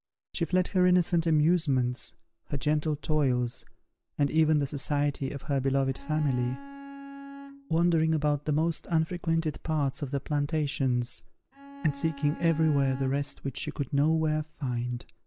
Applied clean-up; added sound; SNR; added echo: none; Bowed string instrument; 15 dB; none.